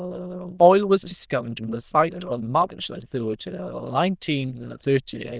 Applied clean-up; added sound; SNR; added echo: neural diffusion model UNIVERSE++.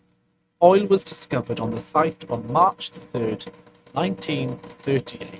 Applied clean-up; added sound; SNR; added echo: neural mask model RNNoise.